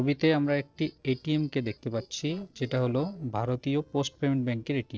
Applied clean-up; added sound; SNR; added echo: neural separator model SepFormer DNS4.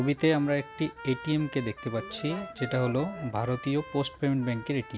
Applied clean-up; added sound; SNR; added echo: none; Trumpet; 16 dB; none.